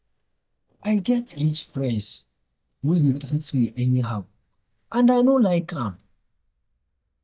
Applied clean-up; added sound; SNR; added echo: neural mask model DeepFilterNet 3.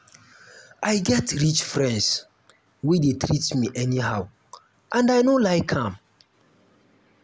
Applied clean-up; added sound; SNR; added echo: none; none; none; none.